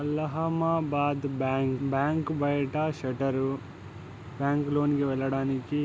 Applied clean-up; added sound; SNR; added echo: none; none; none; none.